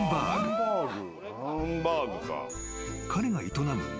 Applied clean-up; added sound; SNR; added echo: none; none; none; none.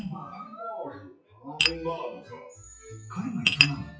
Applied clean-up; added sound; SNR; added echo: classical method WPE with log-MMSE.